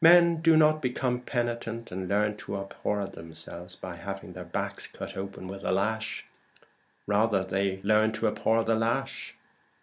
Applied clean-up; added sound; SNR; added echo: none; none; none; none.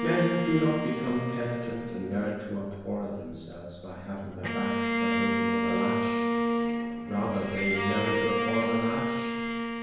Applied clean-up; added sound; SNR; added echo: none; Bowed string instrument; -1 dB; reverberation time 1.0 s.